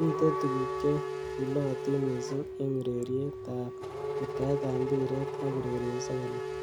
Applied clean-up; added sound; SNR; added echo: none; Wind instrument, woodwind instrument + Race car, auto racing / Accelerating, revving, vroom; 3 dB; none.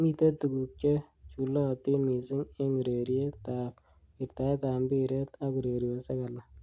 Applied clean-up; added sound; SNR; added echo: none; none; none; none.